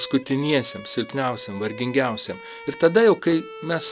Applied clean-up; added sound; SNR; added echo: none; Bowed string instrument; 17 dB; none.